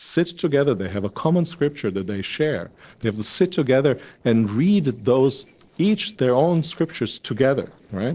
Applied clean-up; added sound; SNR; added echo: neural separator model SepFormer DNS4.